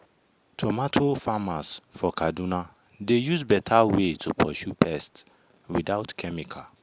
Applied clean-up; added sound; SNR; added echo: none; none; none; none.